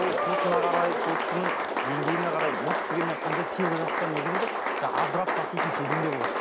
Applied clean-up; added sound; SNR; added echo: none; Applause; -3 dB; none.